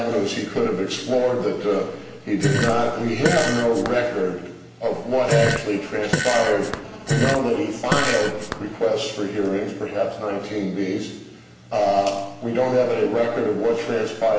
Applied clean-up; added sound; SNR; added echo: none; Fart; 4 dB; reverberation time 0.8 s.